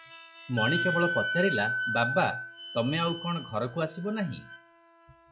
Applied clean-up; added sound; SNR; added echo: classical method log-MMSE.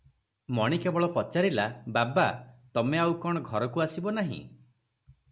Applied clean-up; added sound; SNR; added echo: none; none; none; none.